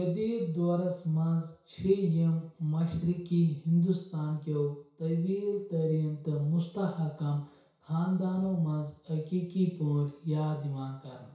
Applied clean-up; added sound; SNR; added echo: none; none; none; reverberation time 0.6 s.